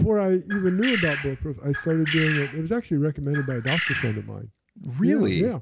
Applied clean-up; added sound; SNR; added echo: none; Bird; 6 dB; none.